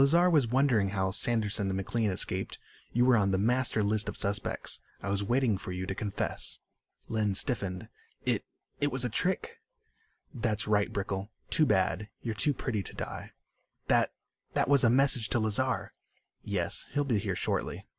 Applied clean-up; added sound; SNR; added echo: none; none; none; none.